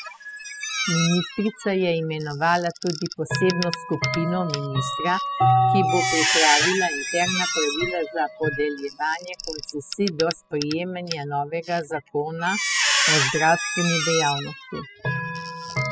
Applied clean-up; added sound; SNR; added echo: classical method spectral subtraction.